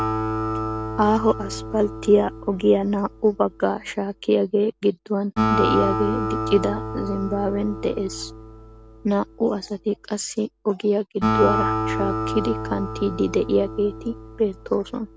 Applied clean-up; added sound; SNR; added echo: none; Acoustic guitar; 5 dB; none.